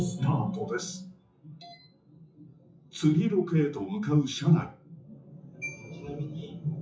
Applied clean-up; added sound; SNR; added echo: classical method WPE with log-MMSE.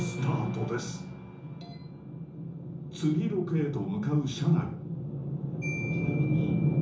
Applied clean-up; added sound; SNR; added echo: none; Marimba, xylophone; 19 dB; reverberation time 0.7 s.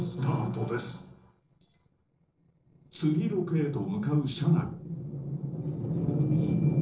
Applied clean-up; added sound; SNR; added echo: neural separator model SepFormer DNS4.